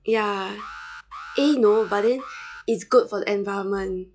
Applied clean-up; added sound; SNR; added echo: classical method log-MMSE.